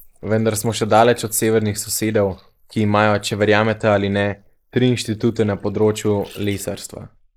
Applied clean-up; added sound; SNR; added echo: neural mask model Resemble Enhance denoiser.